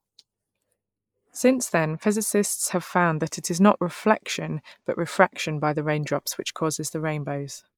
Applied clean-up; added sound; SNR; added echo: neural mask model Resemble Enhance denoiser.